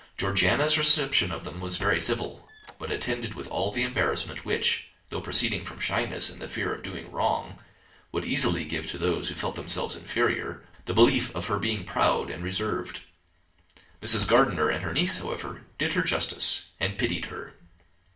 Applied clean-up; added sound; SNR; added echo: none; Squeak; 18 dB; reverberation time 0.4 s.